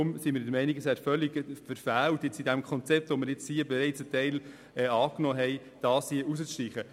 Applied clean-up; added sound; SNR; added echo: none; none; none; none.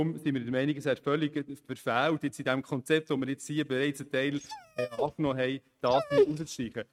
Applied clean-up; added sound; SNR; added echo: neural mask model RNNoise.